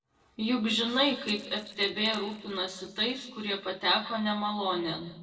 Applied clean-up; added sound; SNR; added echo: neural separator model SepFormer DNS4.